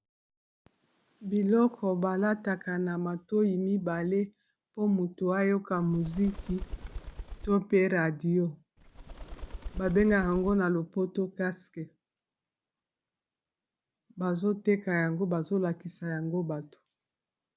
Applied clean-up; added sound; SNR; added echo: none; Bird; 10 dB; none.